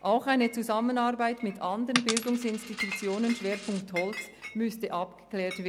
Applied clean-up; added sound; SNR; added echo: none; Chink, clink + Coin (dropping); 9 dB; none.